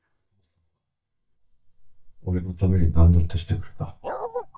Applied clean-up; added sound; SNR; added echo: neural mask model DeepFilterNet 3.